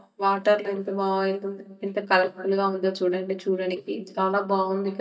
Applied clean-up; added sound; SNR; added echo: neural mask model DeepFilterNet 3.